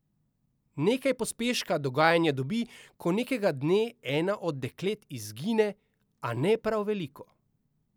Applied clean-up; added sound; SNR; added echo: none; none; none; none.